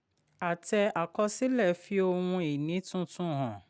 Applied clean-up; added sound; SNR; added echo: none; none; none; none.